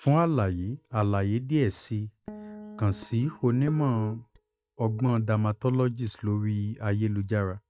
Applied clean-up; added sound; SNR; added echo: neural mask model DeepFilterNet 3.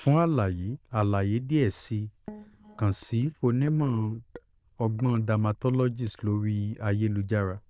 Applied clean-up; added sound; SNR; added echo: neural diffusion model UNIVERSE++.